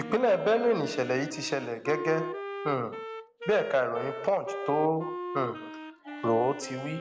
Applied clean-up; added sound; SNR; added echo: none; Wind instrument, woodwind instrument; 10 dB; none.